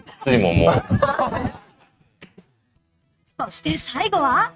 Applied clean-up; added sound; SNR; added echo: neural mask model RNNoise.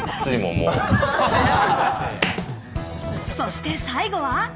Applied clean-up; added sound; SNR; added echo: none; Thunder / Wind; 6 dB; none.